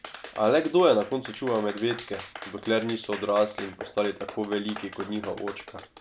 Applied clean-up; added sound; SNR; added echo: none; Clapping; 14 dB; none.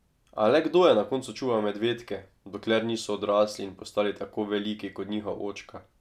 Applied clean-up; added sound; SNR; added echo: none; none; none; none.